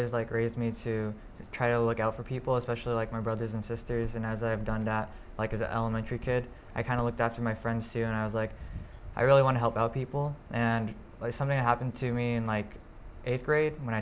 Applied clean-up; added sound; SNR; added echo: none; Bird vocalization, bird call, bird song; 17 dB; none.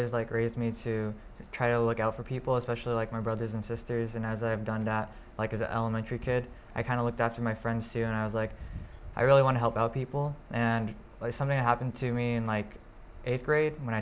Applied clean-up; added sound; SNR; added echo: none; none; none; none.